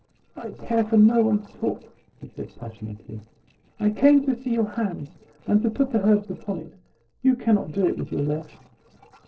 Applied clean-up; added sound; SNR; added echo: neural separator model SepFormer DNS4.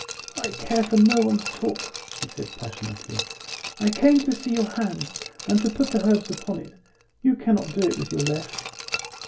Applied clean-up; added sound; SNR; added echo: none; Glass; 11 dB; reverberation time 0.2 s.